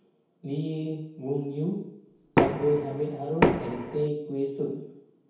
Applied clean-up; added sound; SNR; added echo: none; Knock; -4 dB; reverberation time 0.9 s.